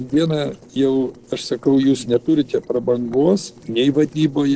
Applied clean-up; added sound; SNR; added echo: neural separator model SepFormer DNS4.